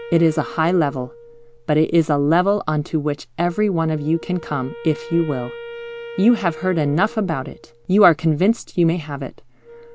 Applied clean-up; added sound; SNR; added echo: none; Wind instrument, woodwind instrument; 18 dB; none.